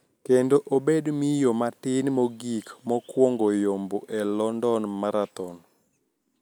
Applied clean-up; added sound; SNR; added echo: none; none; none; none.